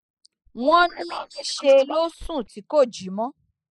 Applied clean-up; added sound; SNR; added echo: neural mask model Resemble Enhance denoiser.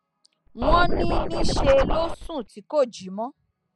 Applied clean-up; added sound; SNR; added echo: none; Scratching (performance technique); -3 dB; none.